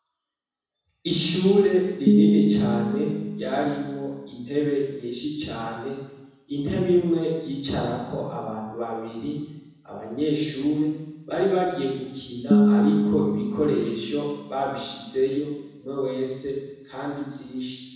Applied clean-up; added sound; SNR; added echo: none; Piano; -2 dB; reverberation time 1.1 s.